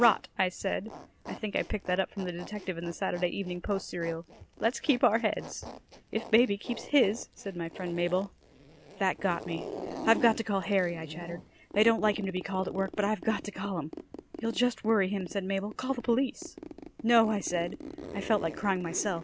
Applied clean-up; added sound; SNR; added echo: none; Zipper (clothing); 14 dB; none.